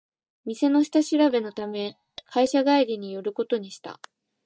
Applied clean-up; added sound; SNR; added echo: neural mask model DeepFilterNet 3.